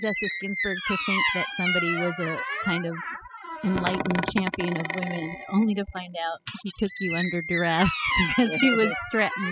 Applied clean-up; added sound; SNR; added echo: classical method spectral subtraction.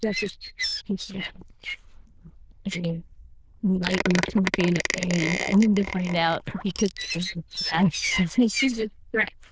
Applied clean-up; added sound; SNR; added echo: neural diffusion model UNIVERSE++.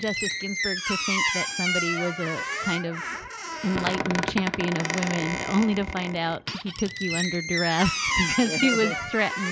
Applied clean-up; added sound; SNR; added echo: none; Squeak; 2 dB; none.